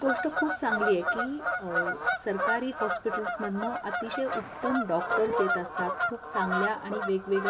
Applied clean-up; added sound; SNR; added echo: none; Bird vocalization, bird call, bird song / Fowl; 0 dB; none.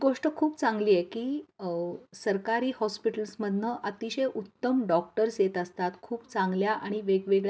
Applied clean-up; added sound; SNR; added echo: none; none; none; none.